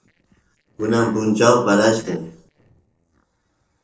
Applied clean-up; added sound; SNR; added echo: neural separator model SepFormer DNS4.